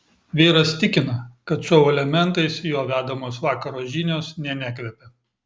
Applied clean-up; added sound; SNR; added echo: none; none; none; none.